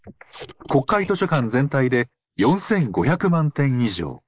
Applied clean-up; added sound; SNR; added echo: neural mask model Resemble Enhance denoiser.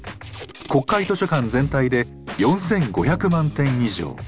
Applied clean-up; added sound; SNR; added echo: none; Packing tape, duct tape; 19 dB; none.